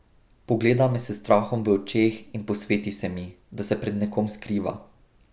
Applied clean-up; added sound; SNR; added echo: none; none; none; none.